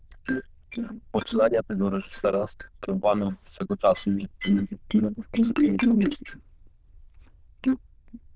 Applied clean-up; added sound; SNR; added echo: neural diffusion model UNIVERSE++.